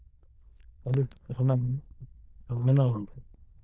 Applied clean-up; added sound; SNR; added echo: neural diffusion model UNIVERSE++.